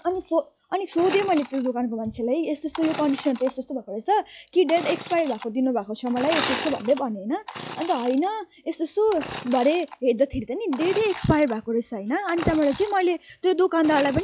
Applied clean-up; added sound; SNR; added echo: classical method log-MMSE.